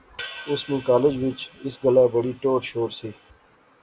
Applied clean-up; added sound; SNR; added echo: none; Hi-hat; 16 dB; none.